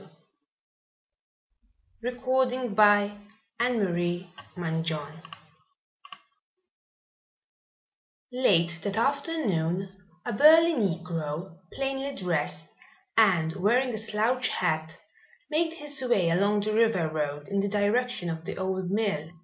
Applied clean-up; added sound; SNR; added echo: none; none; none; none.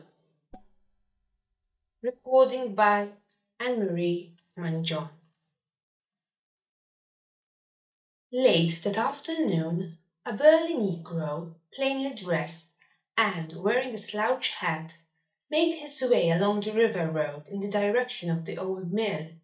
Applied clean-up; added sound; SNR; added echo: neural mask model DeepFilterNet 3.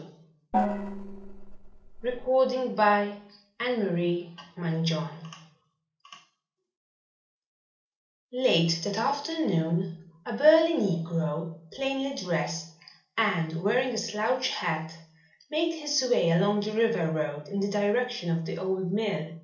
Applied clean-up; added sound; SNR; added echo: neural separator model SepFormer DNS4.